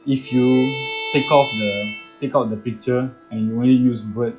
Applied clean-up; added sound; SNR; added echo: classical method log-MMSE.